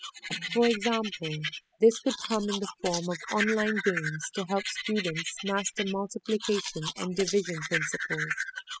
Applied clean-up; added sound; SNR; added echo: classical method spectral subtraction.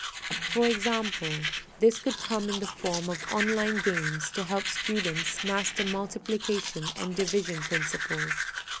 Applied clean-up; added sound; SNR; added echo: none; Domestic sounds, home sounds; 3 dB; none.